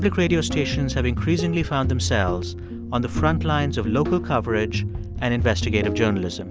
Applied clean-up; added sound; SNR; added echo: none; none; none; none.